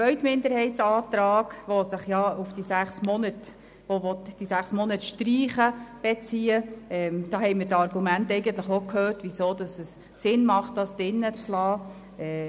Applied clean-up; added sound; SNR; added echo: none; none; none; none.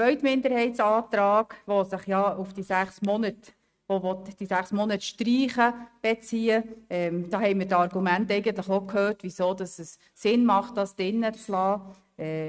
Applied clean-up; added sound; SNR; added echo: neural mask model RNNoise.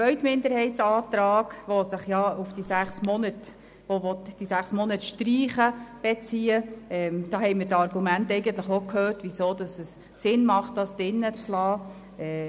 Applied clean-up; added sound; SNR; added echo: none; Zipper (clothing); 19 dB; none.